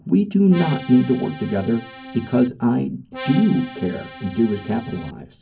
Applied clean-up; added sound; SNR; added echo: none; Accordion; 13 dB; reverberation time 0.3 s.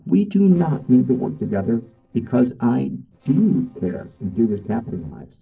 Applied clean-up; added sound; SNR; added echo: neural separator model SepFormer DNS4.